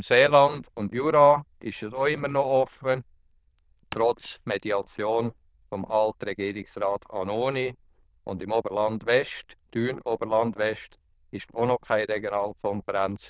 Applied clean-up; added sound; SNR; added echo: neural diffusion model UNIVERSE++.